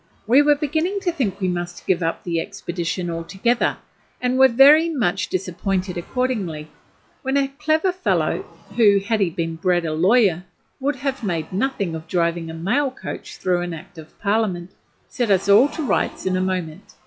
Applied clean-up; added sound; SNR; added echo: classical method log-MMSE.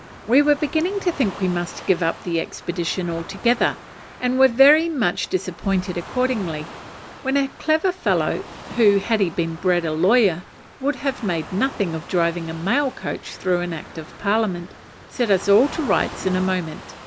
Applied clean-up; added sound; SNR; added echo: none; Waves, surf; 16 dB; none.